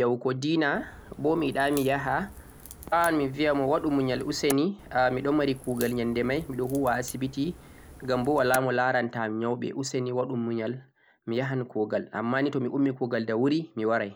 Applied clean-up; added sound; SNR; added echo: none; Crack; 17 dB; none.